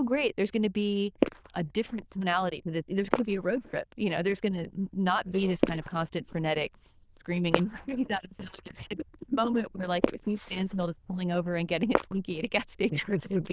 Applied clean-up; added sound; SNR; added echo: neural diffusion model UNIVERSE++.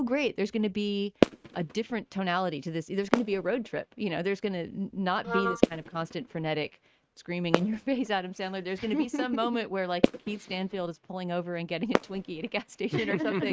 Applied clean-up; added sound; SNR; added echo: neural mask model RNNoise.